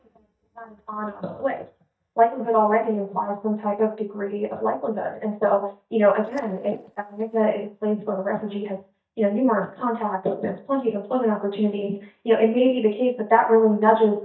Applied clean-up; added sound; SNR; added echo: neural mask model DeepFilterNet 3.